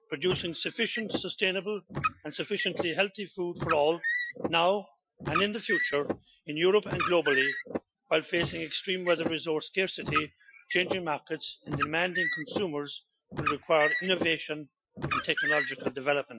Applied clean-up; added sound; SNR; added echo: classical method Wiener filter.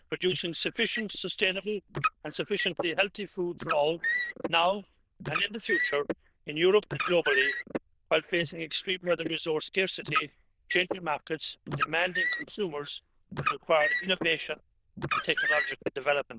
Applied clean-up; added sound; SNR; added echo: neural diffusion model UNIVERSE++.